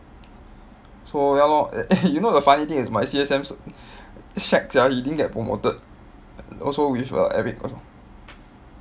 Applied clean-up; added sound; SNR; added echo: none; none; none; none.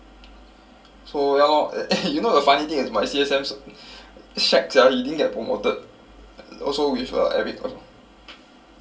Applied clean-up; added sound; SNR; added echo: none; none; none; reverberation time 0.2 s.